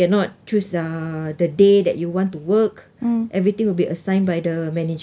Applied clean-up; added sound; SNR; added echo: none; none; none; none.